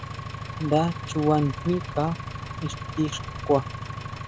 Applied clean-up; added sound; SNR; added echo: none; Engine; 8 dB; none.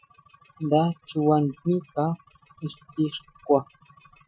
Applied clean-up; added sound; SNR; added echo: classical method Wiener filter.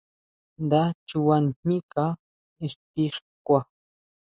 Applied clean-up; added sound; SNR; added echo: none; none; none; none.